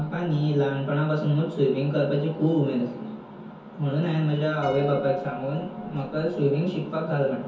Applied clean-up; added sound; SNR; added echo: none; Piano; 18 dB; reverberation time 0.6 s.